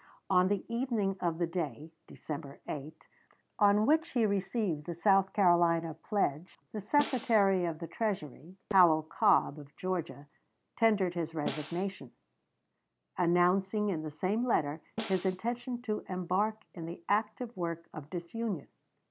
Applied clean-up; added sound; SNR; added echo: none; Snare drum; 13 dB; none.